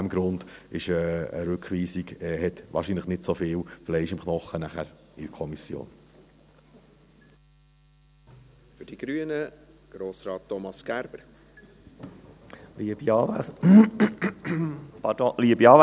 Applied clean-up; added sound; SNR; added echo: none; none; none; none.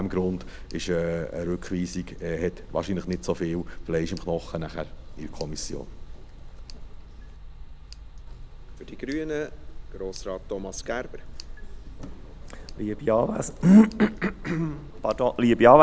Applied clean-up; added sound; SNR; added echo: none; Tick; 13 dB; none.